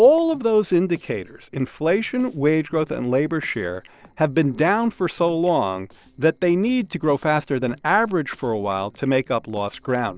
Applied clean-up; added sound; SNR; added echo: neural separator model SepFormer DNS4.